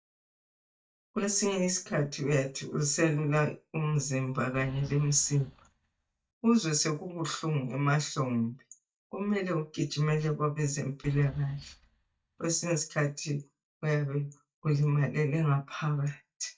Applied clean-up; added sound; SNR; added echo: neural mask model DeepFilterNet 3.